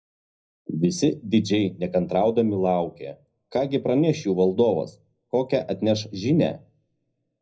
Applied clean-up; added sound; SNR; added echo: none; none; none; reverberation time 0.4 s.